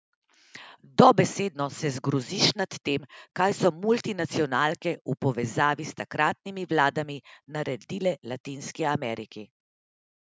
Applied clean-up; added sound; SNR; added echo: none; none; none; none.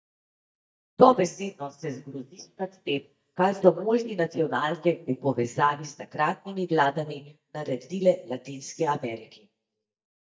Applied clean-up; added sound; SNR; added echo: neural mask model DeepFilterNet 3.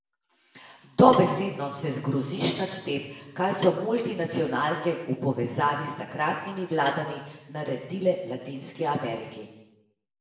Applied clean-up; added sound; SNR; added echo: none; Wood; 17 dB; reverberation time 1.1 s.